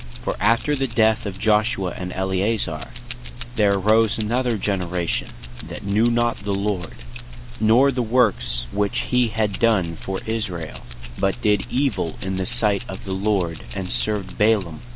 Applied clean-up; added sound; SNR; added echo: none; Keys jangling; 10 dB; none.